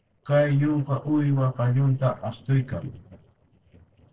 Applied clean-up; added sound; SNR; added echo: neural separator model SepFormer DNS4.